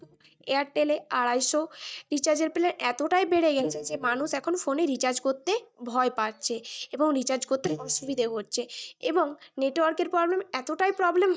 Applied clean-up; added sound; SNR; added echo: neural mask model DeepFilterNet 3.